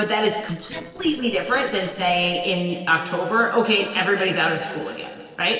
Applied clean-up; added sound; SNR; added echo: neural separator model SepFormer DNS4.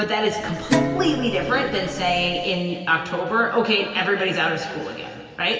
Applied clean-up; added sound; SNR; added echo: none; Guitar; 4 dB; reverberation time 2.5 s.